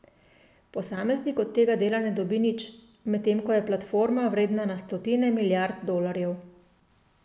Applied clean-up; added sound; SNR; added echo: none; none; none; none.